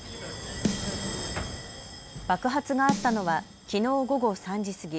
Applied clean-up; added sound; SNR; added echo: none; Snare drum; 8 dB; none.